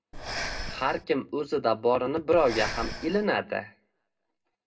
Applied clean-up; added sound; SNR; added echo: none; Breathing; 10 dB; reverberation time 0.2 s.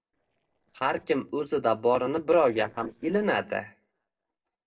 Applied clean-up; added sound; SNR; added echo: neural separator model SepFormer DNS4.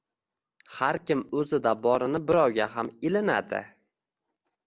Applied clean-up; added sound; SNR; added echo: none; none; none; none.